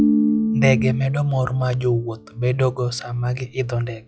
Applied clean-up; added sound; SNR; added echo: classical method log-MMSE.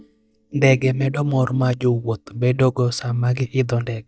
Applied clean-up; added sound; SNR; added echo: neural mask model DeepFilterNet 3.